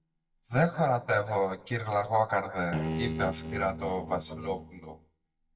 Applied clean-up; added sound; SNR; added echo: neural mask model DeepFilterNet 3.